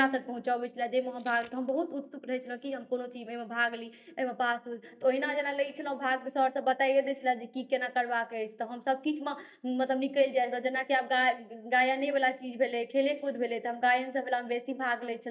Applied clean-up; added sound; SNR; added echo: neural mask model DeepFilterNet 3.